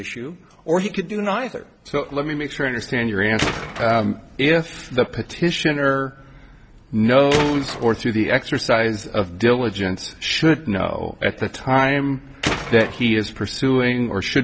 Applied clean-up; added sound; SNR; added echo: none; Tools; 6 dB; none.